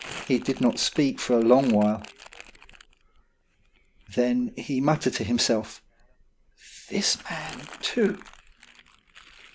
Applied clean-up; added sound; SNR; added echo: none; Crumpling, crinkling; 20 dB; none.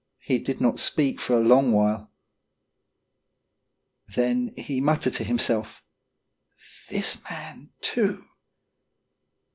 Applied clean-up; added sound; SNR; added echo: none; none; none; none.